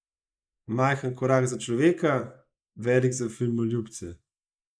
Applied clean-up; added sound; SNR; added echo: neural mask model Resemble Enhance denoiser.